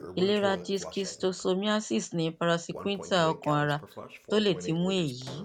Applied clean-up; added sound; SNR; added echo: none; Toilet flush; 14 dB; none.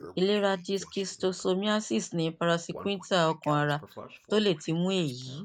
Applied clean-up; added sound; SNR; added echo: neural mask model Resemble Enhance denoiser.